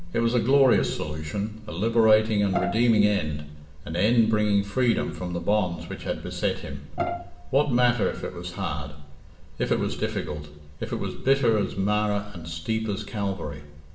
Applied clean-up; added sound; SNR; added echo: none; Bowed string instrument; 8 dB; reverberation time 0.7 s.